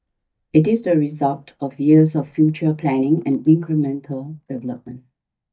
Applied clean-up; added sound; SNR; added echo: neural mask model DeepFilterNet 3.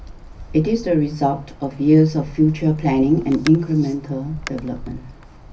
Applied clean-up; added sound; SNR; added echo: none; Wind; 17 dB; reverberation time 0.4 s.